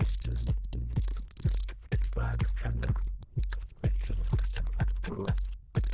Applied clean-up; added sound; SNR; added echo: neural diffusion model UNIVERSE++.